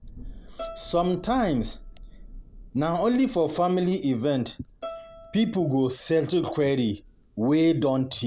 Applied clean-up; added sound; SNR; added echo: none; Thunder + Bowed string instrument; 17 dB; none.